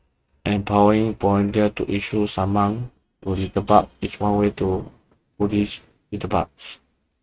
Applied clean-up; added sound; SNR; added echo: neural mask model RNNoise.